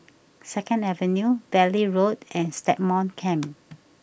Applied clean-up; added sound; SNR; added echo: none; none; none; none.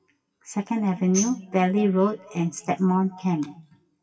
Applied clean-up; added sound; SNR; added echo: classical method WPE with log-MMSE.